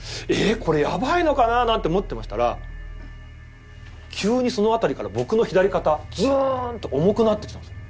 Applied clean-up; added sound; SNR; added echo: none; none; none; none.